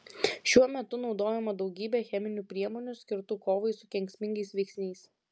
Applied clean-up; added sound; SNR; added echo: none; none; none; none.